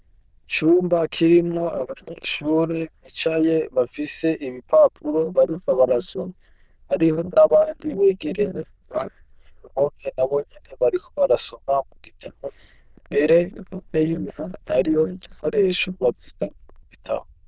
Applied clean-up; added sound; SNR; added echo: neural diffusion model UNIVERSE++.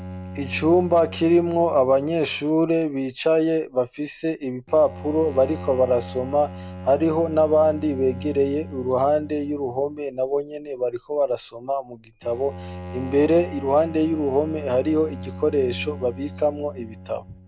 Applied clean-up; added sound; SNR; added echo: none; Bowed string instrument; 14 dB; none.